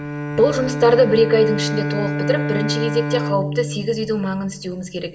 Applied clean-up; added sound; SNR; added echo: none; Bowed string instrument; 5 dB; reverberation time 1.6 s.